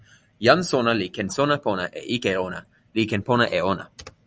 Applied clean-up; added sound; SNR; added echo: none; none; none; none.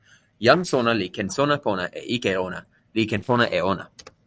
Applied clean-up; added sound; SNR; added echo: neural separator model SepFormer DNS4.